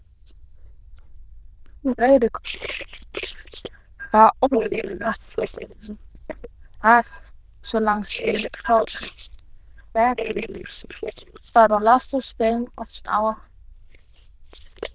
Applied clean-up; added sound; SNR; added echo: neural diffusion model UNIVERSE++.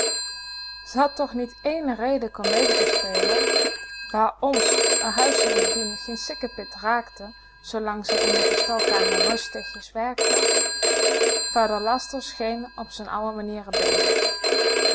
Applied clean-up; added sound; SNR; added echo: none; Telephone; -4 dB; none.